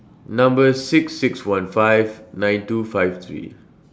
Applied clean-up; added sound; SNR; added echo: none; none; none; none.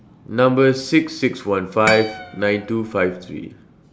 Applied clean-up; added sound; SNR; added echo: none; Harp; 9 dB; none.